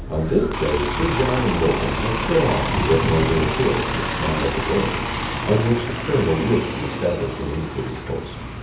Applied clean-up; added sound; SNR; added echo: none; Bus; 2 dB; reverberation time 0.7 s.